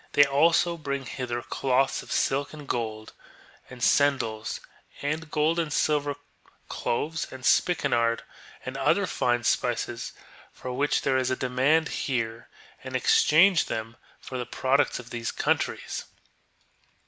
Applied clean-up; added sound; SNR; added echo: none; none; none; none.